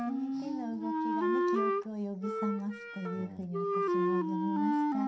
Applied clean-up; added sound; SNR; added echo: none; Wind instrument, woodwind instrument; -5 dB; reverberation time 0.3 s.